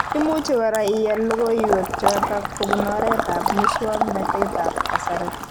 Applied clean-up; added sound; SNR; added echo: none; Water / Liquid; 1 dB; none.